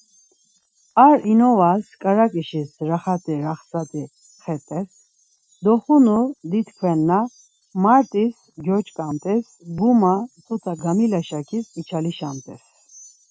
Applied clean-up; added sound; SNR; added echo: classical method Wiener filter.